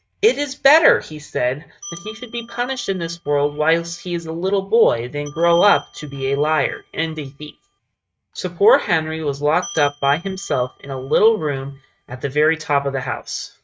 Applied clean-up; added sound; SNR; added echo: neural mask model RNNoise.